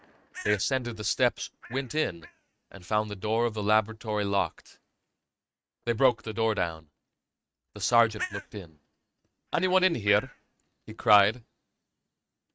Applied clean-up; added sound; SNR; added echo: neural mask model RNNoise.